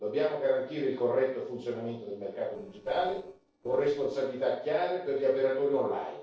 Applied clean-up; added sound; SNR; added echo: neural separator model SepFormer DNS4.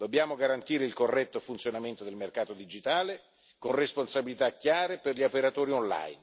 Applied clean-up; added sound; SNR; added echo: none; none; none; none.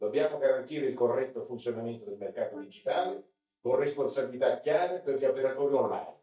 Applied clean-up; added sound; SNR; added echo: neural mask model DeepFilterNet 3.